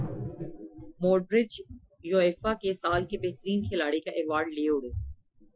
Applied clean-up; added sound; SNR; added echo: classical method Wiener filter.